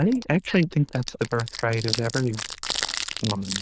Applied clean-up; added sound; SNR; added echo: neural diffusion model UNIVERSE++.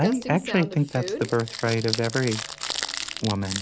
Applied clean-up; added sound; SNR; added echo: none; Crumpling, crinkling; 7 dB; none.